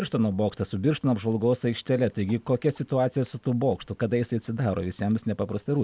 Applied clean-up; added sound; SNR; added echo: none; none; none; none.